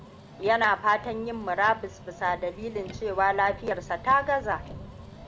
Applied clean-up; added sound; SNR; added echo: none; Motor vehicle (road); 15 dB; none.